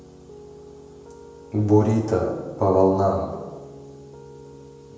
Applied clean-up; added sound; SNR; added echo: none; Piano; 19 dB; reverberation time 0.9 s.